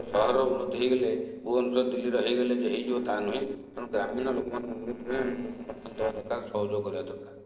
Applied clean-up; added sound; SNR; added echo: neural separator model SepFormer DNS4.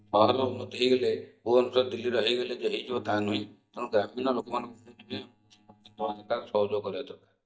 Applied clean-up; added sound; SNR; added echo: neural mask model DeepFilterNet 3.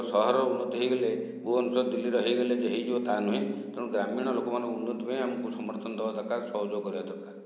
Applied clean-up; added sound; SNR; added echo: none; none; none; none.